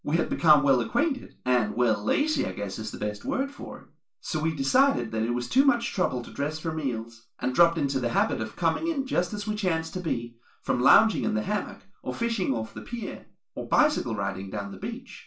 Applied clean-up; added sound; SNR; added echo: none; none; none; reverberation time 0.3 s.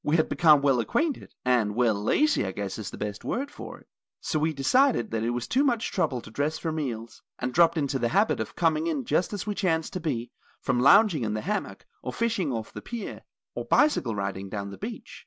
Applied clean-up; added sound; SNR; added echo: none; none; none; none.